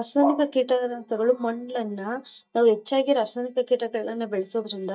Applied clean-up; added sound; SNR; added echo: neural mask model DeepFilterNet 3.